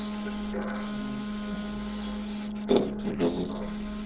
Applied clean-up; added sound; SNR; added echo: neural separator model SepFormer DNS4.